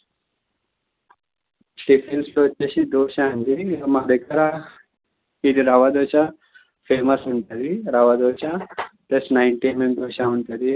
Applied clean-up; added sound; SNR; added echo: none; none; none; none.